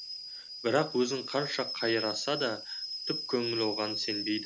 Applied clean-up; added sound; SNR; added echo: none; Boiling / Alarm; 6 dB; none.